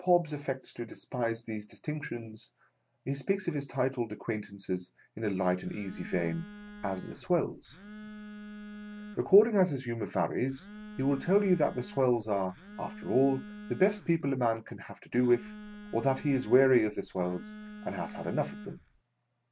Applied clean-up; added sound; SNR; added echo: none; Telephone; 15 dB; none.